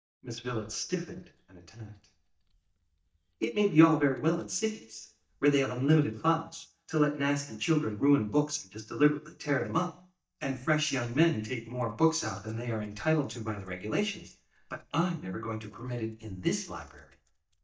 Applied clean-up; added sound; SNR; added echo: neural mask model DeepFilterNet 3.